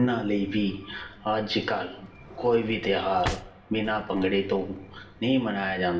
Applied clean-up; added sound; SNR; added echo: none; Drawer open or close; 15 dB; reverberation time 1.0 s.